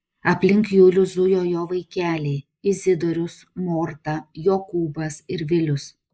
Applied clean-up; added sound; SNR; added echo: neural mask model Resemble Enhance denoiser.